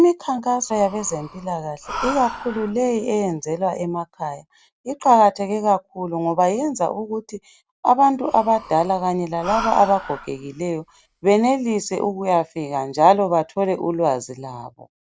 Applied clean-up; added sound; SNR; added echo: none; Breathing; 14 dB; none.